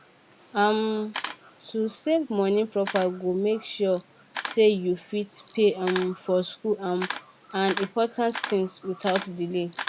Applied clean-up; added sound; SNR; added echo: none; Camera; 13 dB; none.